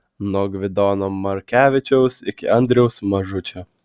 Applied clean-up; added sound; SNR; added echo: none; none; none; none.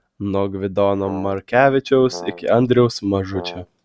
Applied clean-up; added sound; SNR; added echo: none; Brass instrument; 16 dB; none.